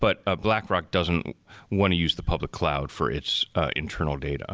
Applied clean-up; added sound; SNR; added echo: none; none; none; none.